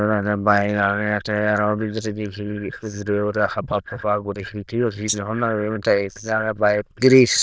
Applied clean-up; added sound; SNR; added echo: neural diffusion model UNIVERSE++.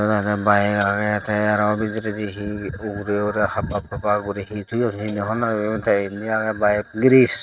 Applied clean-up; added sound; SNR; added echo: neural mask model RNNoise.